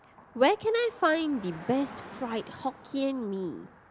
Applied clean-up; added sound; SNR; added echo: none; Car passing by; 18 dB; none.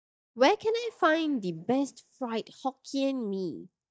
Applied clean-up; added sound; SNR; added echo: neural mask model DeepFilterNet 3.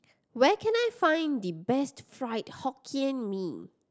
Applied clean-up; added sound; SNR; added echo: none; none; none; none.